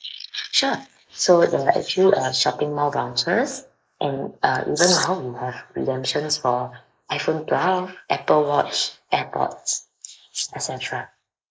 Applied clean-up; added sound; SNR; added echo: neural mask model Resemble Enhance denoiser.